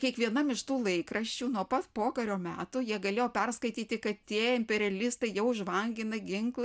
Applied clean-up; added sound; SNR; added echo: none; none; none; none.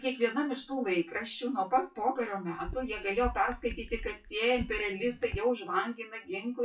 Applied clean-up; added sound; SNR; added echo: classical method WPE with log-MMSE.